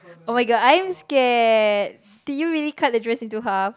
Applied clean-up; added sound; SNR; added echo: none; none; none; none.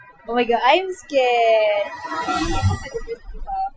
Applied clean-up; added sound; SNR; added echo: classical method Wiener filter.